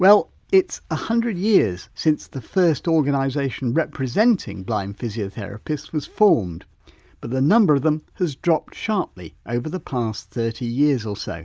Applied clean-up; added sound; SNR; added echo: none; none; none; none.